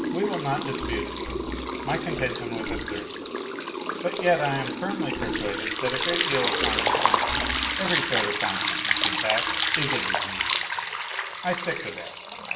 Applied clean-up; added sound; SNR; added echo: none; Liquid; -3 dB; reverberation time 0.8 s.